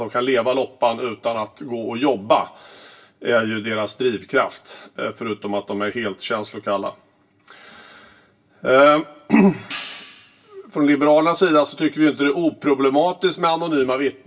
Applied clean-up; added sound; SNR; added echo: none; Hi-hat; 14 dB; reverberation time 0.2 s.